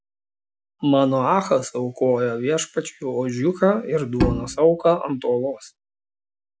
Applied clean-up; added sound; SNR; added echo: none; Bowed string instrument; 4 dB; none.